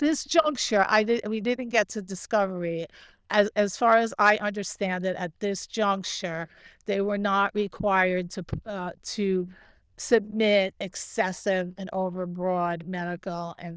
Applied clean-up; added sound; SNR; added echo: neural diffusion model UNIVERSE++.